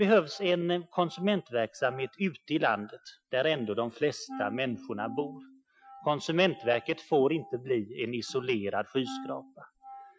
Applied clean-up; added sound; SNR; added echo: classical method Wiener filter.